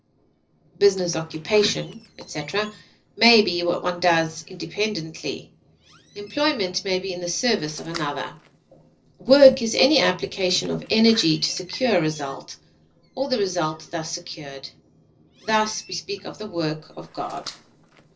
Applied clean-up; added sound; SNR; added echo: neural separator model SepFormer DNS4.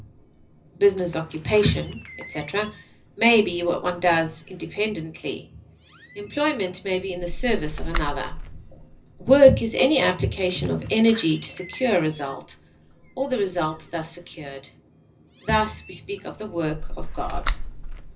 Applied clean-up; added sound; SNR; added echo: none; Slam; 11 dB; reverberation time 0.4 s.